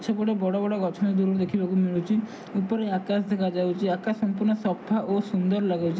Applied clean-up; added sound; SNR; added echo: none; none; none; none.